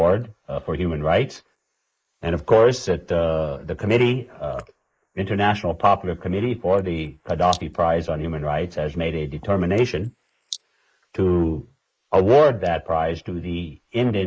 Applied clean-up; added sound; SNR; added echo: neural mask model Resemble Enhance denoiser.